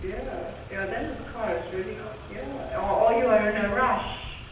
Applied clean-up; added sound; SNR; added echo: none; Motor vehicle (road); 14 dB; reverberation time 0.9 s.